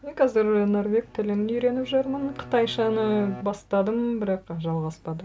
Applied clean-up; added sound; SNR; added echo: none; Bowed string instrument; 18 dB; none.